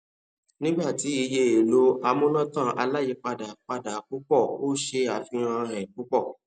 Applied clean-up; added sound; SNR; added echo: none; none; none; none.